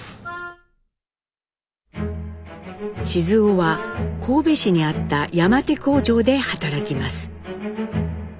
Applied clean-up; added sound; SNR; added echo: none; Wind instrument, woodwind instrument; 15 dB; none.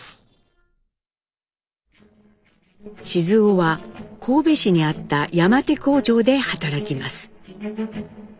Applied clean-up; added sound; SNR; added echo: neural separator model SepFormer DNS4.